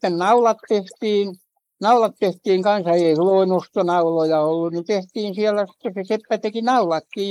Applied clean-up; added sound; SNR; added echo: neural mask model Resemble Enhance denoiser.